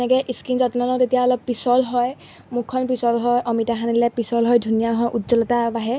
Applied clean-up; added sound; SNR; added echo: none; none; none; none.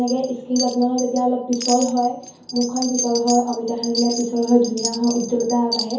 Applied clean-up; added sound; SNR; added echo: none; Wind chime; 10 dB; reverberation time 0.6 s.